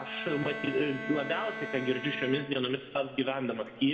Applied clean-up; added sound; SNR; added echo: none; Bowed string instrument; 10 dB; reverberation time 1.8 s.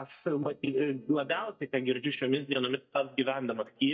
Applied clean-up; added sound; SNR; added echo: neural mask model DeepFilterNet 3.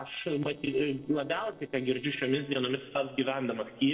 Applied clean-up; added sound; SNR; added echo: neural separator model SepFormer DNS4.